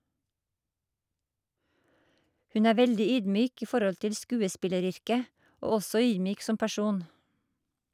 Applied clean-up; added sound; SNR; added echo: none; none; none; none.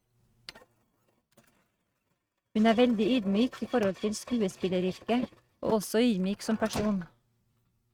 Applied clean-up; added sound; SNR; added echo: neural mask model RNNoise.